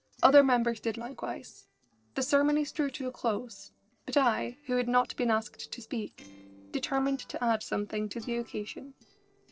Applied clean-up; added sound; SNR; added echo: neural separator model SepFormer DNS4.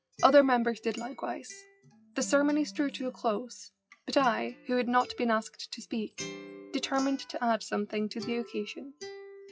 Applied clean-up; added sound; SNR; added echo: classical method WPE with log-MMSE.